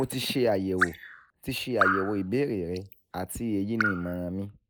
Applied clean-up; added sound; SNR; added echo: neural mask model Resemble Enhance denoiser.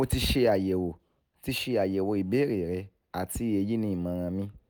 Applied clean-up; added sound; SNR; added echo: none; none; none; none.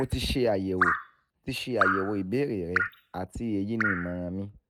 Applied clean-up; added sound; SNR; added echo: neural mask model RNNoise.